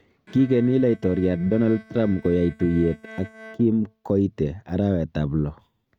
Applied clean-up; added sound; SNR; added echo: neural mask model RNNoise.